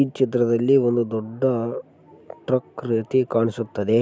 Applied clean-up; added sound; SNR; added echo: none; none; none; none.